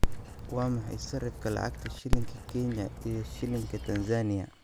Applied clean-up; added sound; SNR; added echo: none; Dog; 0 dB; none.